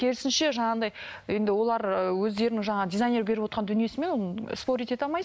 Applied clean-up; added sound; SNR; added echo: none; none; none; none.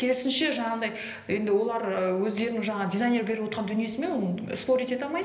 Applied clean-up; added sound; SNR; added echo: none; none; none; reverberation time 1.4 s.